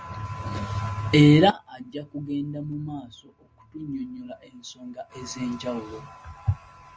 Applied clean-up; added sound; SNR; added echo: none; none; none; none.